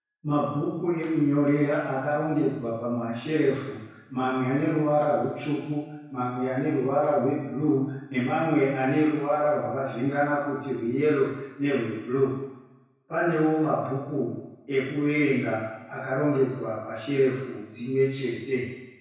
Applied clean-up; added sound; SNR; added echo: none; none; none; reverberation time 1.0 s.